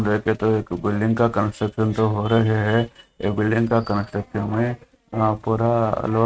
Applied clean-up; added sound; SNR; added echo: neural mask model RNNoise.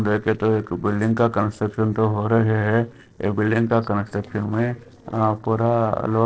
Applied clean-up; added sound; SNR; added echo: neural separator model SepFormer DNS4.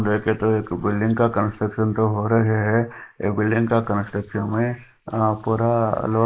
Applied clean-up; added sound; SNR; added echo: neural mask model Resemble Enhance denoiser.